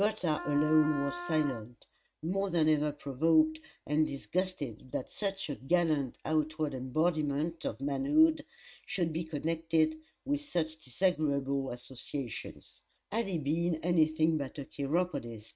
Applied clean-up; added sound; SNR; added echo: neural mask model RNNoise.